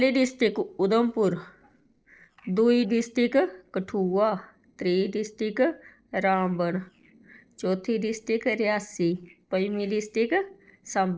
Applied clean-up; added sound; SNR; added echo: neural separator model SepFormer DNS4.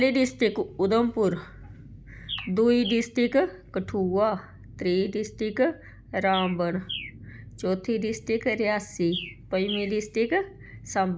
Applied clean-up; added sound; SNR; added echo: none; Bird; 14 dB; none.